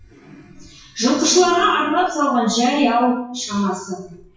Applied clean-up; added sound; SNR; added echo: classical method WPE with log-MMSE.